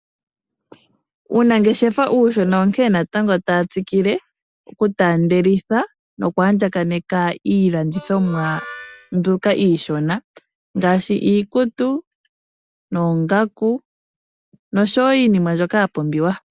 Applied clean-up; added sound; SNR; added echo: none; Harmonica; 17 dB; none.